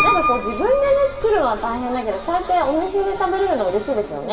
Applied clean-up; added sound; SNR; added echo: none; Piano; 7 dB; reverberation time 2.4 s.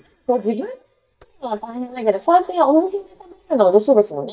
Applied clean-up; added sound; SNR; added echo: neural mask model DeepFilterNet 3.